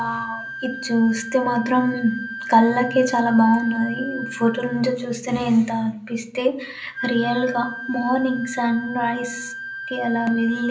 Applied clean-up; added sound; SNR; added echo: none; Wind instrument, woodwind instrument; 12 dB; reverberation time 0.5 s.